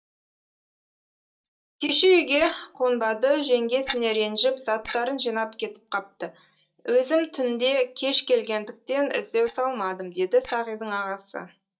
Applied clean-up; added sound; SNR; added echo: neural mask model DeepFilterNet 3.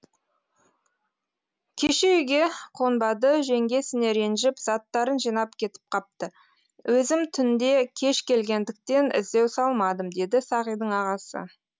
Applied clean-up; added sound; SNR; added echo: none; none; none; none.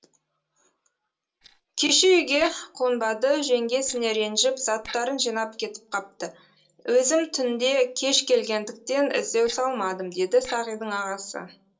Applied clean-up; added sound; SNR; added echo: neural separator model SepFormer DNS4.